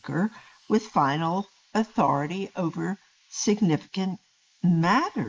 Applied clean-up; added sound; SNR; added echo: neural mask model Resemble Enhance denoiser.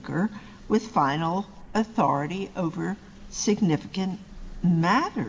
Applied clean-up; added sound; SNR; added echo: none; none; none; none.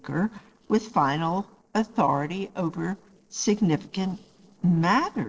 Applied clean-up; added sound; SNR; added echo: neural separator model SepFormer DNS4.